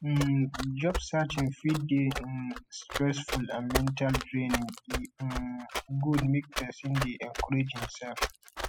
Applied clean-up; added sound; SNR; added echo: classical method spectral subtraction.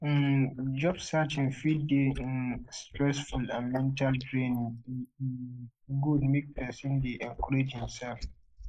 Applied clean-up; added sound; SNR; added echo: neural mask model Resemble Enhance denoiser.